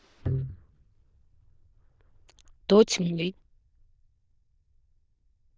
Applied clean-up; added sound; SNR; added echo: neural diffusion model UNIVERSE++.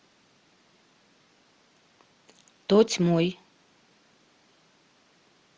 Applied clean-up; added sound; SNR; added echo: none; none; none; none.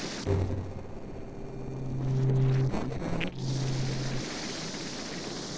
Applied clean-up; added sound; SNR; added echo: neural separator model SepFormer DNS4.